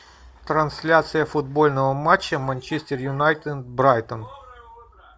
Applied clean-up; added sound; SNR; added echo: none; none; none; none.